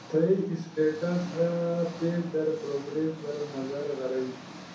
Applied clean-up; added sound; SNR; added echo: none; Engine; 15 dB; reverberation time 0.6 s.